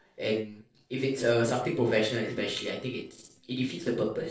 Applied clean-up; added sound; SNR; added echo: neural separator model SepFormer DNS4.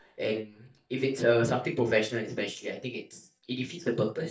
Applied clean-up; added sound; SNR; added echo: neural mask model DeepFilterNet 3.